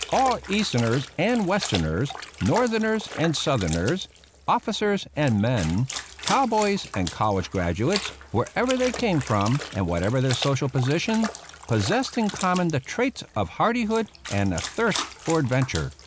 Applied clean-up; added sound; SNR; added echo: none; Trickle, dribble / Splash, splatter; 12 dB; none.